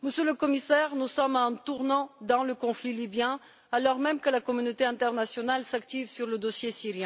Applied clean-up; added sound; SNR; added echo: none; none; none; none.